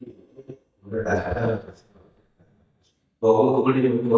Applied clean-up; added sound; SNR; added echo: neural mask model DeepFilterNet 3.